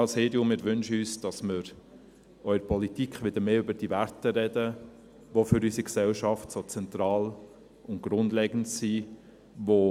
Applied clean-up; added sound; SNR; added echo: none; none; none; none.